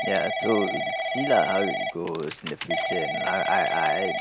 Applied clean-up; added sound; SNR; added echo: none; Telephone / Typing; 2 dB; none.